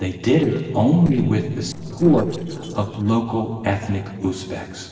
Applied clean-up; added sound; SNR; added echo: neural separator model SepFormer DNS4.